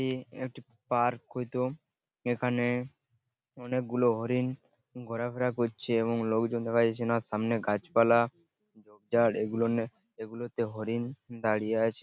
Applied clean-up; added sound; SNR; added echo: none; none; none; none.